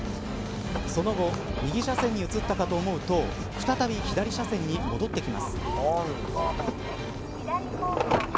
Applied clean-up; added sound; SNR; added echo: none; none; none; none.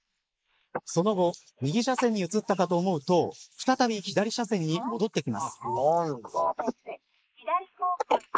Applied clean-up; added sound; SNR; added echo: neural mask model Resemble Enhance denoiser.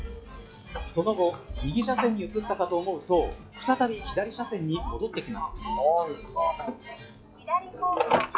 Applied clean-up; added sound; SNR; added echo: classical method log-MMSE.